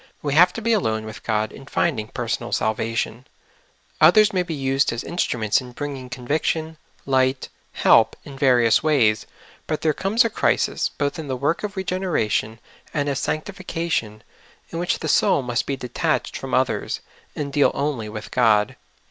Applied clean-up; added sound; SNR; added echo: none; none; none; none.